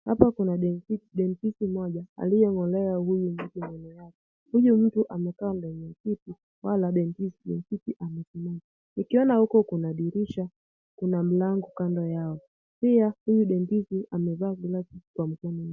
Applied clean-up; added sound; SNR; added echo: none; none; none; none.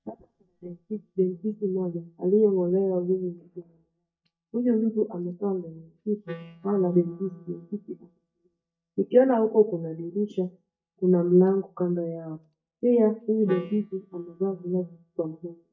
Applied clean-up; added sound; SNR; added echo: neural mask model DeepFilterNet 3.